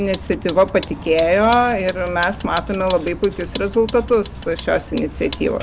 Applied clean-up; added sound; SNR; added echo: none; Vehicle; 12 dB; none.